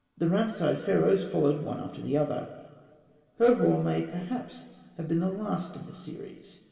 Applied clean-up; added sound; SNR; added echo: none; none; none; reverberation time 2.2 s.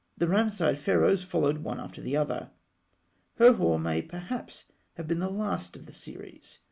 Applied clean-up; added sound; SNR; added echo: none; none; none; none.